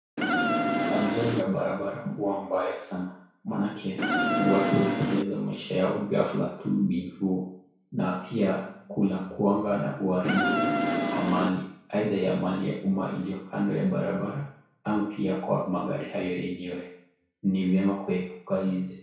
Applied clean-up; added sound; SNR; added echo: none; Insect; -2 dB; reverberation time 0.6 s.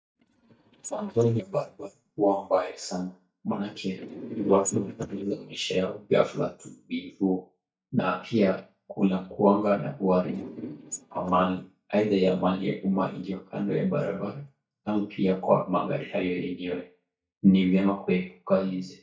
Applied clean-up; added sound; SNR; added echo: neural mask model DeepFilterNet 3.